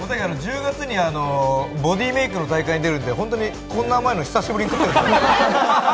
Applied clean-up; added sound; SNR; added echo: none; none; none; none.